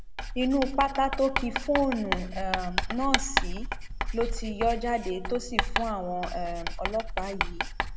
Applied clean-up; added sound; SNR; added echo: none; Writing; 1 dB; none.